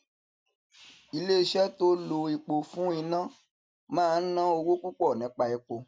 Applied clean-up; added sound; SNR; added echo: none; none; none; none.